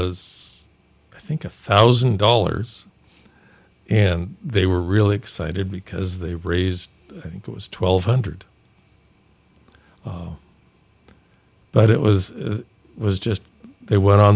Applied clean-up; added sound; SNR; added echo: none; none; none; none.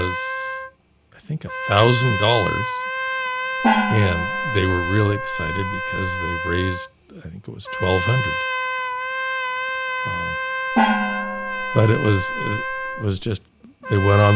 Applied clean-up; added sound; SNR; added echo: none; Trumpet + Gong; 2 dB; none.